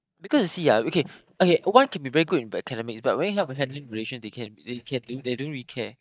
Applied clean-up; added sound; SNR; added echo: neural mask model DeepFilterNet 3.